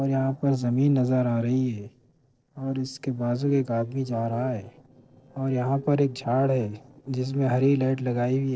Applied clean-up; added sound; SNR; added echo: neural separator model SepFormer DNS4.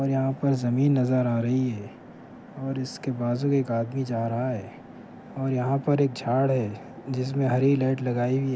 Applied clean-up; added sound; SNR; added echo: none; none; none; none.